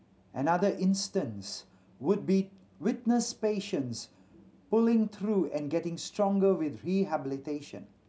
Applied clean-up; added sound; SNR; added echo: none; none; none; none.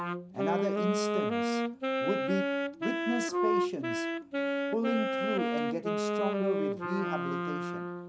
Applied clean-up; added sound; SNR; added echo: none; Wind instrument, woodwind instrument; -4 dB; none.